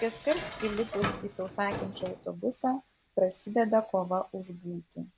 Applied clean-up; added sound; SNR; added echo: none; Dishes, pots, and pans; 10 dB; none.